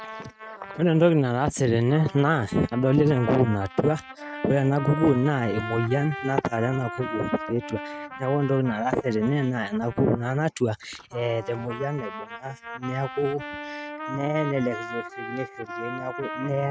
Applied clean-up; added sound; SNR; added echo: neural mask model RNNoise.